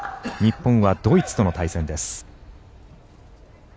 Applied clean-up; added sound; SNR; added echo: none; none; none; none.